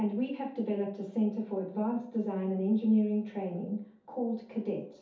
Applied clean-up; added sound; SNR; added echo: none; none; none; reverberation time 0.5 s.